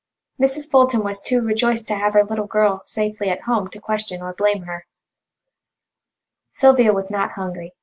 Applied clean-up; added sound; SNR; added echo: none; none; none; none.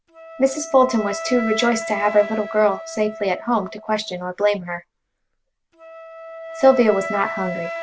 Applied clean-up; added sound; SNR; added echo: none; Wind instrument, woodwind instrument; 11 dB; none.